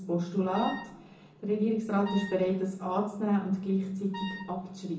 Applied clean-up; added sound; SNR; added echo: none; Wind instrument, woodwind instrument; 13 dB; reverberation time 0.6 s.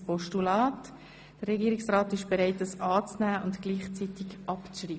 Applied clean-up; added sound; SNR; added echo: none; none; none; none.